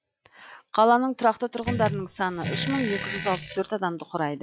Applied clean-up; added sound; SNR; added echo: classical method log-MMSE.